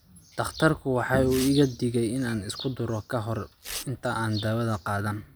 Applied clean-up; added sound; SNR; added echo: none; Tearing + Bowed string instrument; 12 dB; none.